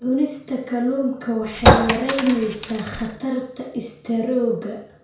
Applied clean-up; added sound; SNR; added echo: none; Chink, clink; -3 dB; reverberation time 0.6 s.